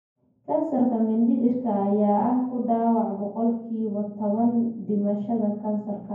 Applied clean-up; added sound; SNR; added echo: none; none; none; reverberation time 0.9 s.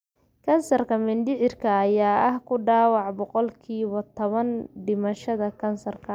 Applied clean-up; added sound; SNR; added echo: none; none; none; none.